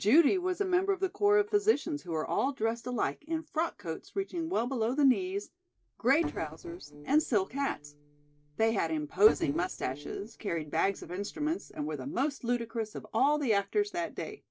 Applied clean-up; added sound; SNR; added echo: neural separator model SepFormer DNS4.